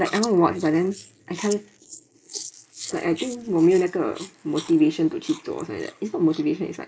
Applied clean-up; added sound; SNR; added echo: neural mask model Resemble Enhance denoiser.